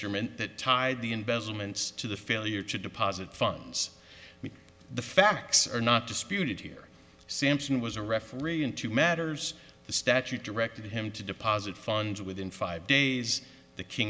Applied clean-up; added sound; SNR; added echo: none; none; none; none.